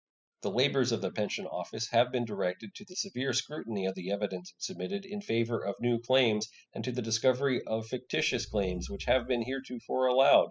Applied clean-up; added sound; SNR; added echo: classical method spectral subtraction.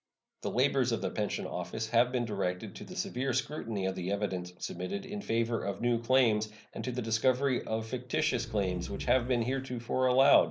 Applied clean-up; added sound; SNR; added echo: none; Growling; 11 dB; none.